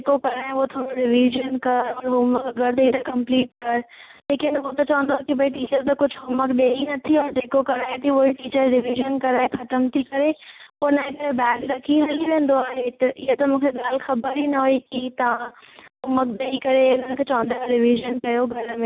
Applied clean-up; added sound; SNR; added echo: none; none; none; none.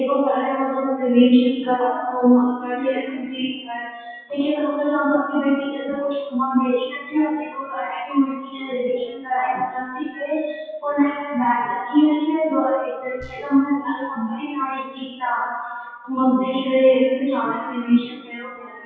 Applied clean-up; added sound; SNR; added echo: classical method WPE with log-MMSE.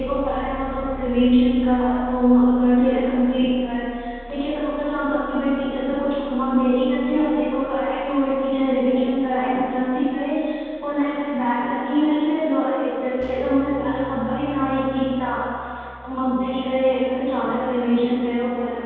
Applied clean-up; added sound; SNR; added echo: none; Keyboard (musical); 19 dB; reverberation time 2.1 s.